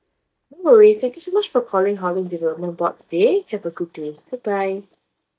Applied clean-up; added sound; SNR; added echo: neural mask model DeepFilterNet 3.